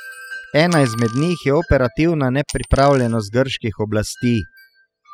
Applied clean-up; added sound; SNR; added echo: classical method spectral subtraction.